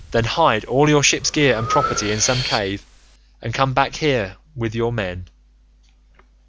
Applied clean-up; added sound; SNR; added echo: none; Breathing; 11 dB; none.